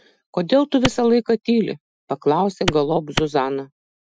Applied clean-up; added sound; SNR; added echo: classical method Wiener filter.